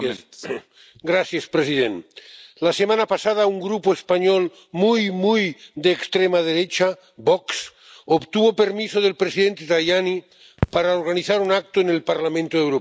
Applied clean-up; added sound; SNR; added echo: none; Crackle; 12 dB; none.